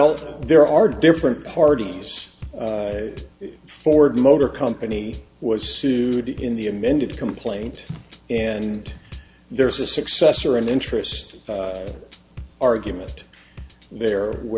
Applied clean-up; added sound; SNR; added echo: none; Bass drum / Drum kit; 19 dB; none.